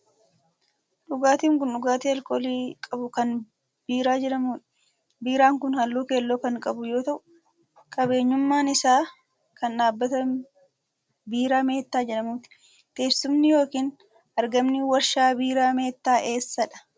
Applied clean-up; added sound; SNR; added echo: none; none; none; none.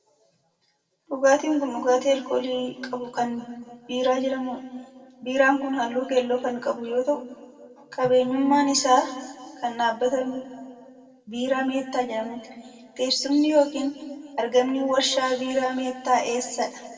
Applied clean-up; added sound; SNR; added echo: none; none; none; reverberation time 2.0 s.